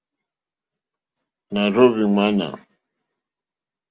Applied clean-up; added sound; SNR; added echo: none; none; none; none.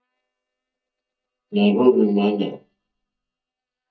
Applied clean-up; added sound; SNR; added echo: neural mask model DeepFilterNet 3.